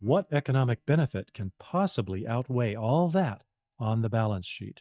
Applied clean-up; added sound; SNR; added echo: neural mask model DeepFilterNet 3.